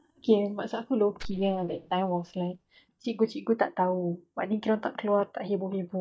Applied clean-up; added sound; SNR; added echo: neural mask model DeepFilterNet 3.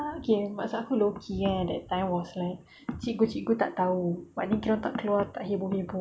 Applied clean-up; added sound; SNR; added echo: none; none; none; none.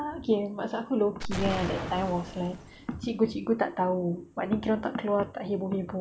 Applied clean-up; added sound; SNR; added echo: none; Explosion; 12 dB; none.